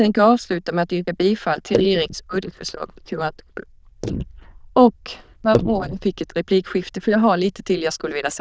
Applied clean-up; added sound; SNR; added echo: neural diffusion model UNIVERSE++.